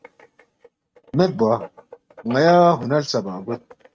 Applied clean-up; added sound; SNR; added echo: neural mask model RNNoise.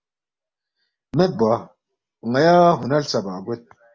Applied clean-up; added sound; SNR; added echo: none; none; none; none.